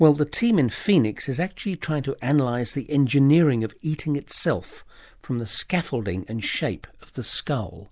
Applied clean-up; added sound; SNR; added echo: none; none; none; none.